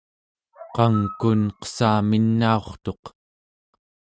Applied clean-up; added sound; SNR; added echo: neural mask model RNNoise.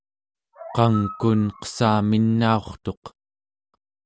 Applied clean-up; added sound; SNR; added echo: none; Animal; 16 dB; none.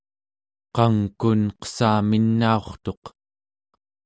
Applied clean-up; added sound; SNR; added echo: none; none; none; none.